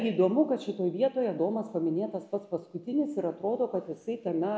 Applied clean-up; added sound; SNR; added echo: none; none; none; none.